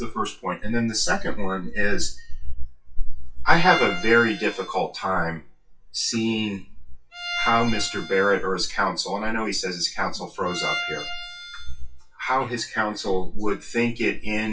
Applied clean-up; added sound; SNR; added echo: classical method WPE with log-MMSE.